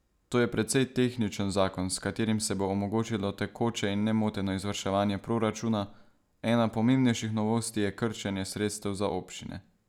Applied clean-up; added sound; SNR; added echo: none; none; none; none.